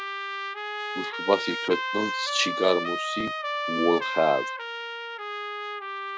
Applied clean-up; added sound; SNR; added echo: none; Trumpet; 3 dB; none.